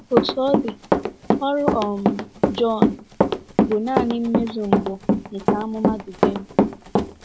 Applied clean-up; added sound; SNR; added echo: none; Run; -4 dB; none.